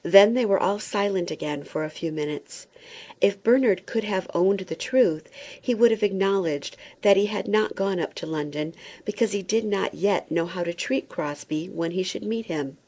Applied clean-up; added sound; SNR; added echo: neural mask model Resemble Enhance denoiser.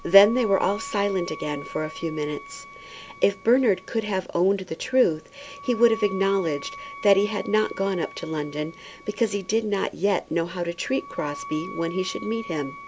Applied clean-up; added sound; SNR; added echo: none; Wind instrument, woodwind instrument; 16 dB; none.